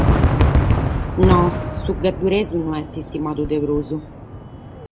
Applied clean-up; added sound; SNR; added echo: none; Fireworks; -3 dB; none.